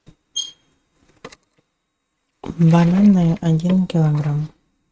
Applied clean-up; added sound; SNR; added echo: neural mask model RNNoise.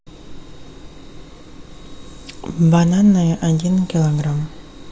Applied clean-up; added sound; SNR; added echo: none; none; none; none.